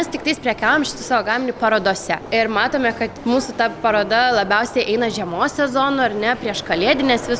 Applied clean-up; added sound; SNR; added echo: none; none; none; none.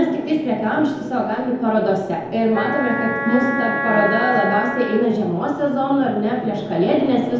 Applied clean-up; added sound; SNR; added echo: none; Wind instrument, woodwind instrument; 6 dB; reverberation time 1.0 s.